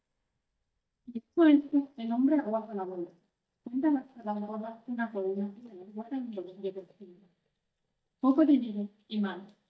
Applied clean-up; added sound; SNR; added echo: neural mask model DeepFilterNet 3.